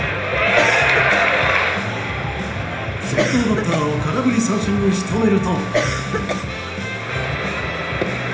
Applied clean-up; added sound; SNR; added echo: none; Cough; 4 dB; reverberation time 1.0 s.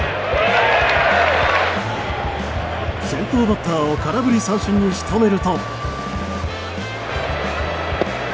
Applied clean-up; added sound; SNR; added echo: none; none; none; none.